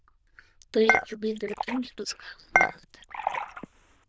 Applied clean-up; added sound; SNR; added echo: neural diffusion model UNIVERSE++.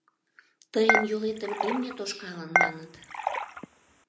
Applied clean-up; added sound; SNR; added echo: none; Dishes, pots, and pans / Chink, clink; -3 dB; none.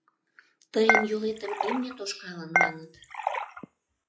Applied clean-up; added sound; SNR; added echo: classical method log-MMSE.